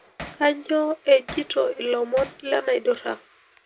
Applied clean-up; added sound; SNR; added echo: none; Hammer; 15 dB; none.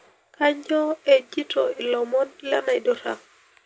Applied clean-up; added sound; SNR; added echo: none; none; none; none.